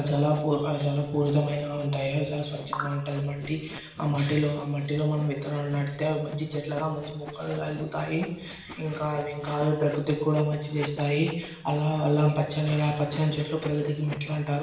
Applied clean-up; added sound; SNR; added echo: none; Sawing; 18 dB; reverberation time 0.8 s.